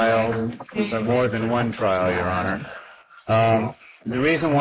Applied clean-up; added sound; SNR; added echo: neural mask model Resemble Enhance denoiser.